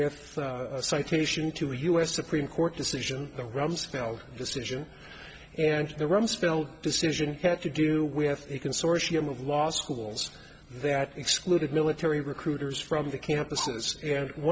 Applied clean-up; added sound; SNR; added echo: none; Bark; 17 dB; none.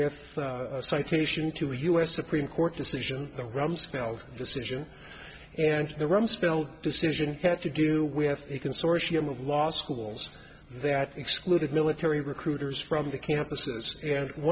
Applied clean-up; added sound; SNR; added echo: none; none; none; none.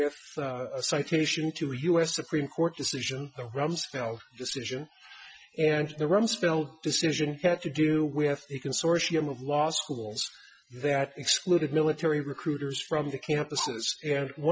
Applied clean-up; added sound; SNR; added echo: classical method Wiener filter.